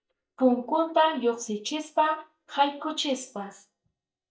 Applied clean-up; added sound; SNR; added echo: neural mask model DeepFilterNet 3.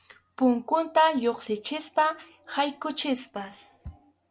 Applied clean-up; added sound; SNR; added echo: none; none; none; none.